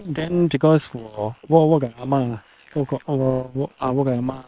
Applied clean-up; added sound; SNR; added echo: neural separator model SepFormer WHAM!.